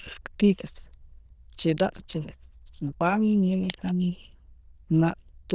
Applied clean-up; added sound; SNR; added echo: neural diffusion model UNIVERSE++.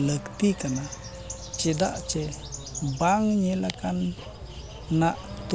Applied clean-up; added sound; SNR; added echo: none; Accelerating, revving, vroom / Car; 17 dB; none.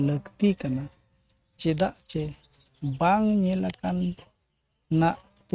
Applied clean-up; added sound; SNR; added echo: neural mask model RNNoise.